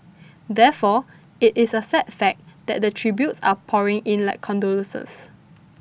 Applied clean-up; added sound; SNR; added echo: none; none; none; none.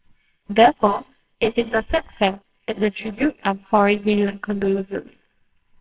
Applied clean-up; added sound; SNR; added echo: neural separator model SepFormer WHAMR!.